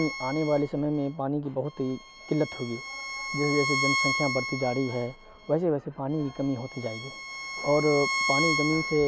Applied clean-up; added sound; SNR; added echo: none; Bowed string instrument; 4 dB; none.